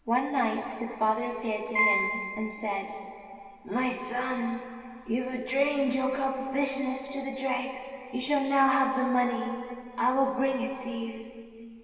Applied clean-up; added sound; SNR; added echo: none; Piano; 2 dB; reverberation time 2.4 s.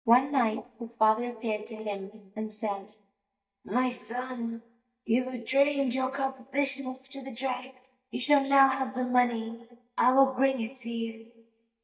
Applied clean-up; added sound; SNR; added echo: neural mask model DeepFilterNet 3.